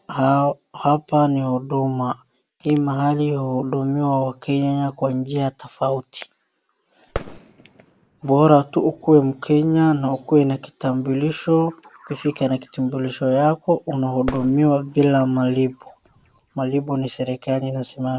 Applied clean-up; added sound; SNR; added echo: none; Fireworks; 16 dB; none.